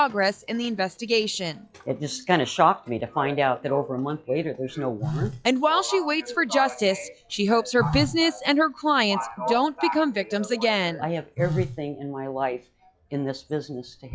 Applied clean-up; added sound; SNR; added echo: classical method log-MMSE.